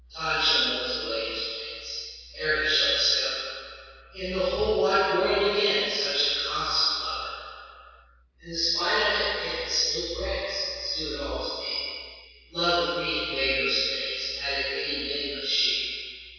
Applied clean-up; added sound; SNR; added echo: none; none; none; reverberation time 2.0 s.